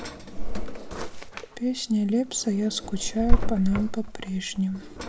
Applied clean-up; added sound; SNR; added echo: none; Drawer open or close; -2 dB; none.